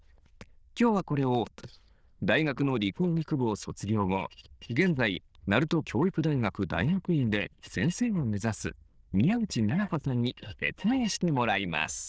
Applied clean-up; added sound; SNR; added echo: neural diffusion model UNIVERSE++.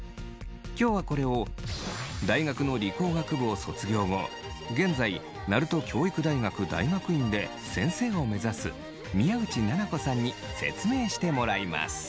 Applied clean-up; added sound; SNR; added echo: none; Bowed string instrument; 18 dB; none.